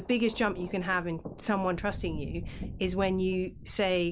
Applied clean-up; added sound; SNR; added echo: none; Thunder; 11 dB; none.